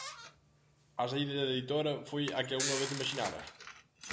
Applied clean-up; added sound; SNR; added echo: none; Microwave oven; -1 dB; none.